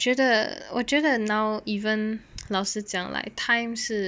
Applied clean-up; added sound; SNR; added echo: none; none; none; none.